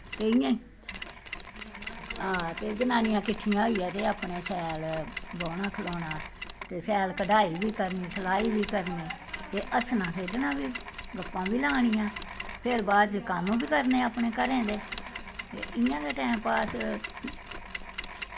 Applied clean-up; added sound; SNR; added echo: none; Mechanisms; 10 dB; none.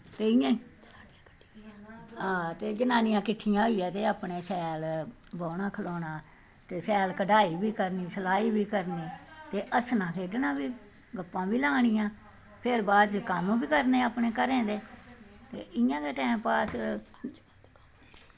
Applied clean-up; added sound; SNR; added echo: none; none; none; none.